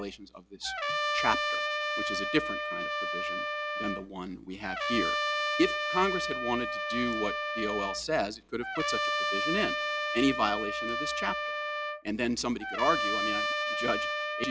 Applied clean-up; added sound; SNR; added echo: none; Trumpet; -1 dB; none.